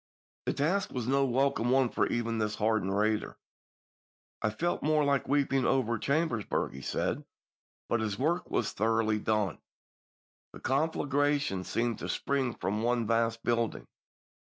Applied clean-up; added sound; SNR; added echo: none; none; none; none.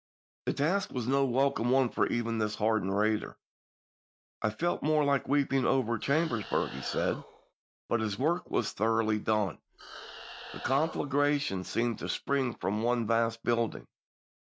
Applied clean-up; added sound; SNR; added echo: none; Animal; 15 dB; none.